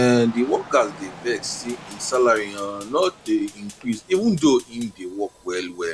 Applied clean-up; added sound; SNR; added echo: none; Rain / Dog + Fire; 20 dB; none.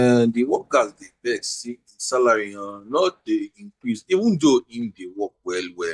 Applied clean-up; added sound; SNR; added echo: neural mask model DeepFilterNet 3.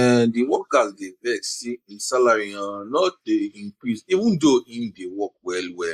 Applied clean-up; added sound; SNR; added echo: neural mask model Resemble Enhance denoiser.